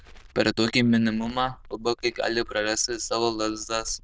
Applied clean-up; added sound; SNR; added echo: neural diffusion model UNIVERSE++.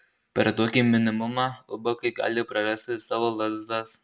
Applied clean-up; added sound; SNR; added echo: none; none; none; none.